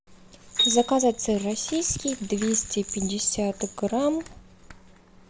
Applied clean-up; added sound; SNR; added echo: none; Piano; 4 dB; none.